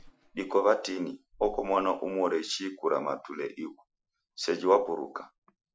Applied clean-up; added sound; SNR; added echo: classical method Wiener filter.